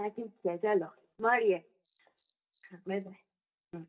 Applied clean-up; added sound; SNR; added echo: neural mask model DeepFilterNet 3.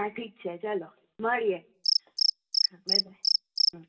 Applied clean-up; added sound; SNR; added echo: none; Cricket; -4 dB; reverberation time 0.2 s.